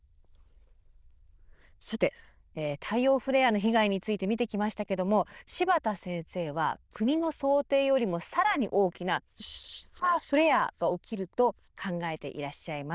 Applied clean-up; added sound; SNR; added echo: neural diffusion model UNIVERSE++.